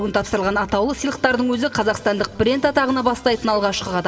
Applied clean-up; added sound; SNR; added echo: none; none; none; reverberation time 1.0 s.